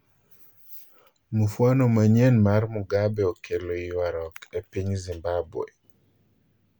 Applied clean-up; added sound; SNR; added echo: none; none; none; none.